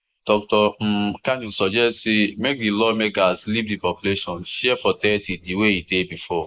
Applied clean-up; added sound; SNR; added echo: neural mask model Resemble Enhance denoiser.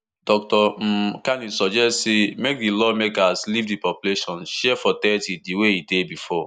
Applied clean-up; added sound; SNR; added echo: none; none; none; none.